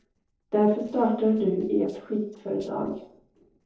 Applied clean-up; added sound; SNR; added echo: neural separator model SepFormer DNS4.